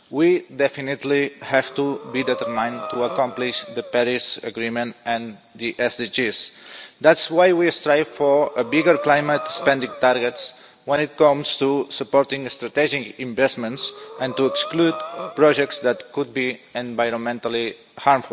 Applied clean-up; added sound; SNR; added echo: none; Breathing; 13 dB; none.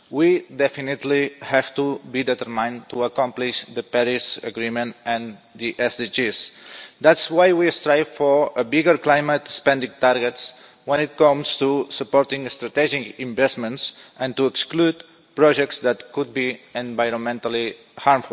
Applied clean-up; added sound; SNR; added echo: none; none; none; none.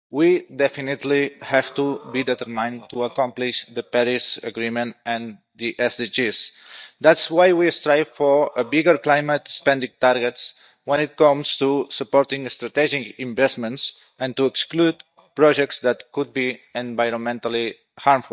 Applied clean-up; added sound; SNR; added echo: neural mask model DeepFilterNet 3.